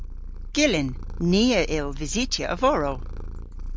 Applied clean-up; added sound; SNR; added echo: none; Purr; 8 dB; none.